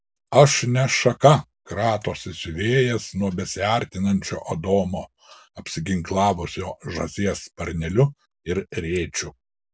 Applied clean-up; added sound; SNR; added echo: none; none; none; none.